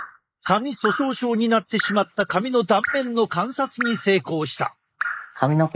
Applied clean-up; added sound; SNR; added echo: neural mask model Resemble Enhance denoiser.